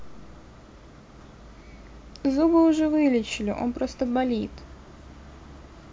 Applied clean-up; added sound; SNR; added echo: none; none; none; none.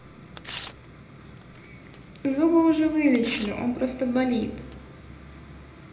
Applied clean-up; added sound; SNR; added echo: none; Tearing; 16 dB; reverberation time 1.0 s.